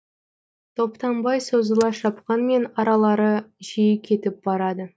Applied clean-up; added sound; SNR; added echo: neural mask model DeepFilterNet 3.